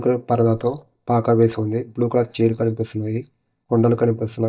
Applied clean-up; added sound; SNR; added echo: neural mask model DeepFilterNet 3.